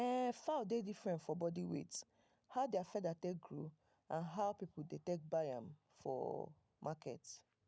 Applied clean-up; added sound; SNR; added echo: none; none; none; none.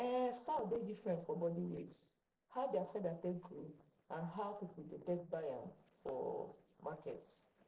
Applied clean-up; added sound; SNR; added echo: neural separator model SepFormer DNS4.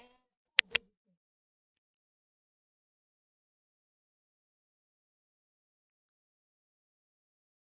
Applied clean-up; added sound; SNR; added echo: neural mask model DeepFilterNet 3.